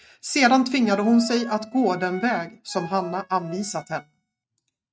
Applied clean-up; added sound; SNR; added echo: neural mask model RNNoise.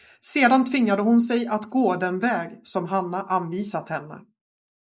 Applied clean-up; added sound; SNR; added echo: neural mask model Resemble Enhance denoiser.